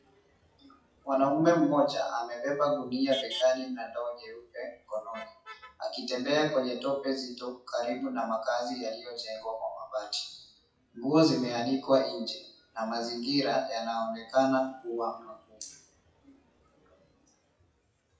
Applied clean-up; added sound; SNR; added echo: classical method WPE with log-MMSE.